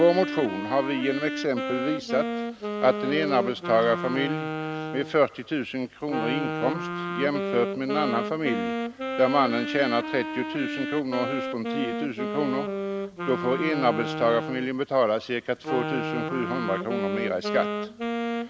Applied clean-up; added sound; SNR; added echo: none; Wind instrument, woodwind instrument; 4 dB; none.